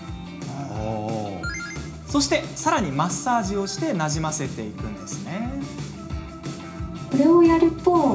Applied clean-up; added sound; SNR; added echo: none; none; none; reverberation time 0.4 s.